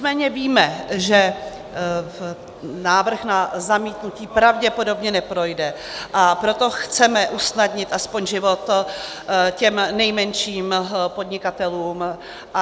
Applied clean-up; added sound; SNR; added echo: none; none; none; none.